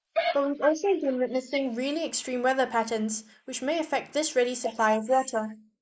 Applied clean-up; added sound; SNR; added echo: neural mask model Resemble Enhance denoiser.